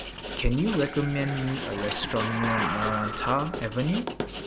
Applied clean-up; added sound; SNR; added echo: none; Writing + Animal; 3 dB; none.